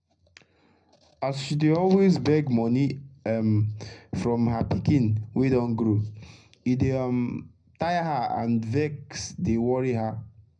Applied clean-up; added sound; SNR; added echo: none; none; none; reverberation time 0.3 s.